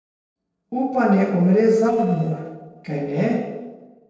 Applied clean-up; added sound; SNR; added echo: neural separator model SepFormer DNS4.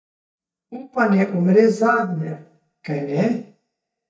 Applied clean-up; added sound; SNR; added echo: neural mask model DeepFilterNet 3.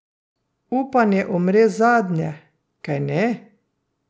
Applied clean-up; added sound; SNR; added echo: none; none; none; none.